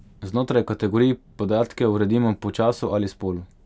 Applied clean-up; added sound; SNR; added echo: none; none; none; none.